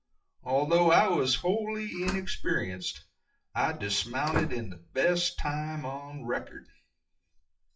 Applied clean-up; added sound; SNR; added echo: classical method WPE with log-MMSE.